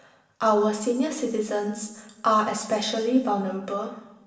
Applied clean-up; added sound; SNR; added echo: none; none; none; reverberation time 1.0 s.